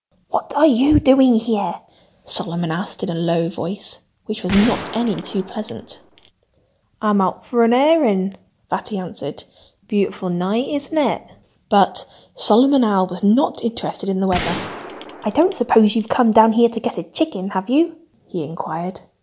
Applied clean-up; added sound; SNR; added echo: none; Gunshot, gunfire; 10 dB; none.